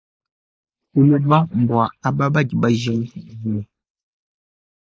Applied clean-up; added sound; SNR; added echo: neural mask model Resemble Enhance denoiser.